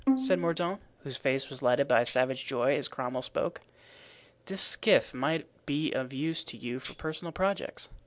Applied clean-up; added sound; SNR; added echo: none; Bowed string instrument + Tambourine; 4 dB; none.